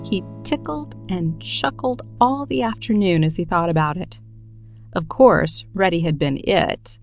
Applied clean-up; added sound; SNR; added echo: none; Electric guitar / Strum; 19 dB; none.